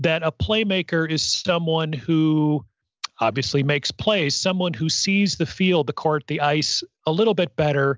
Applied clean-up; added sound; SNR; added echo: none; none; none; none.